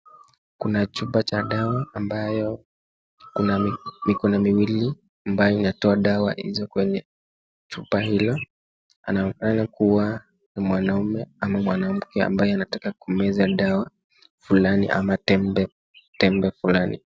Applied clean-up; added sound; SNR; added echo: none; none; none; none.